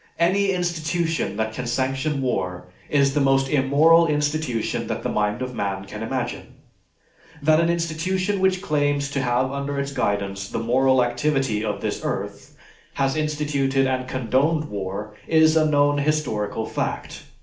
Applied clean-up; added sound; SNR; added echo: none; none; none; reverberation time 0.4 s.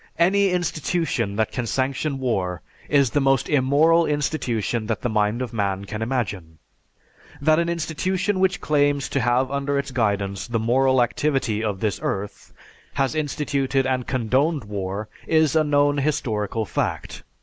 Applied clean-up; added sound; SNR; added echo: none; none; none; none.